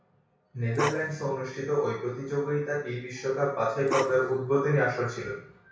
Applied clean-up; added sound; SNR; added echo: none; Bark; 6 dB; reverberation time 0.6 s.